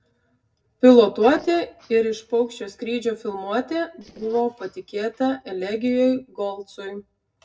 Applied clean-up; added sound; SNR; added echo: neural separator model SepFormer DNS4.